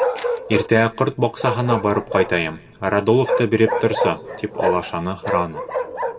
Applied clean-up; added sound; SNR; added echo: none; Bark; 4 dB; reverberation time 1.7 s.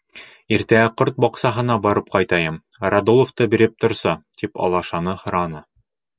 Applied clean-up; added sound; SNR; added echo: none; none; none; none.